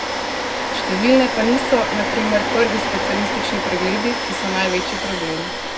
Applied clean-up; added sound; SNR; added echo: none; Domestic sounds, home sounds; 1 dB; reverberation time 0.3 s.